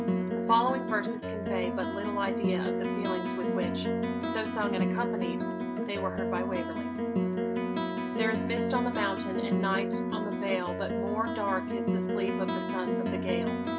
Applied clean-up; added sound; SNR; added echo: none; Plucked string instrument; -4 dB; none.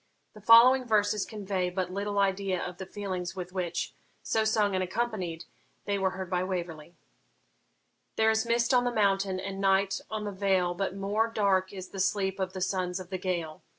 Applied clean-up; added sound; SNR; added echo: none; none; none; none.